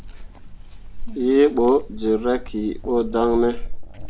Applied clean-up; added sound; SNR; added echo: none; Chewing, mastication; 8 dB; none.